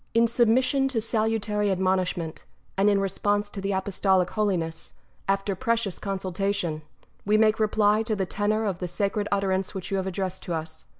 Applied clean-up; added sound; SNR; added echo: none; none; none; none.